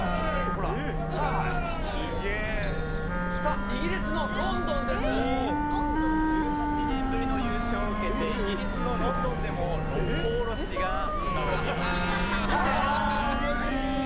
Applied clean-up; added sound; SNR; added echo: none; Wind instrument, woodwind instrument + Subway, metro, underground; -4 dB; none.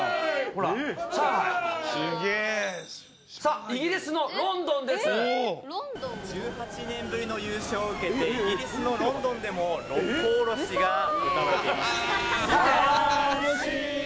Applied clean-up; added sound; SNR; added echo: none; none; none; none.